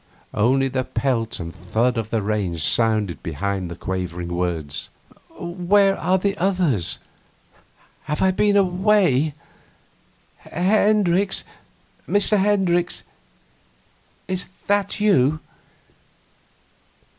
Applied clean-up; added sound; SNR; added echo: none; none; none; none.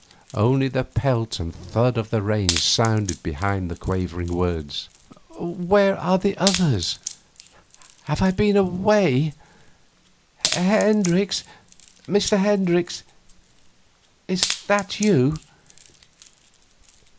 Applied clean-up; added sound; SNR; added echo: none; Wood; 13 dB; none.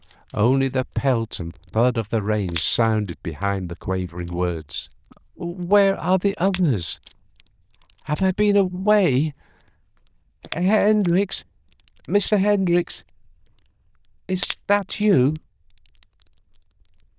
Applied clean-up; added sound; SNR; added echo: neural diffusion model UNIVERSE++.